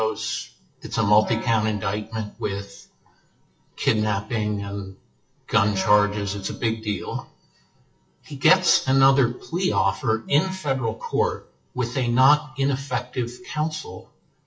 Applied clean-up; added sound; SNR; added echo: classical method WPE with log-MMSE.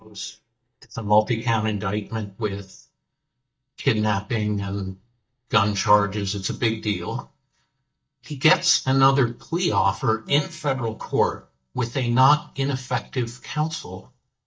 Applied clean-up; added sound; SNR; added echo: neural mask model DeepFilterNet 3.